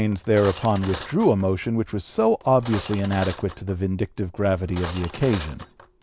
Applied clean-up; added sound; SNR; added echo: none; Cutlery, silverware; 12 dB; none.